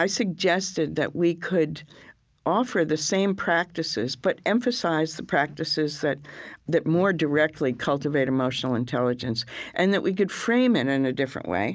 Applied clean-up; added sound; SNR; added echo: none; none; none; none.